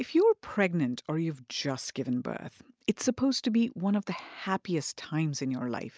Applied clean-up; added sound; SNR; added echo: none; none; none; none.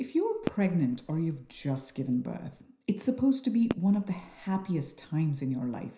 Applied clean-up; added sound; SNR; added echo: none; Fireworks; 14 dB; reverberation time 0.5 s.